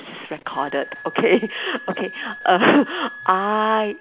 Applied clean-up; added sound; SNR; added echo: none; Wind instrument, woodwind instrument; 17 dB; none.